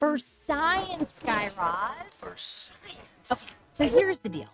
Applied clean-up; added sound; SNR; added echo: neural mask model RNNoise.